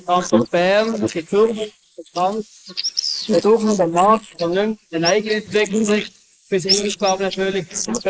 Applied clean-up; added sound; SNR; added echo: neural mask model Resemble Enhance denoiser.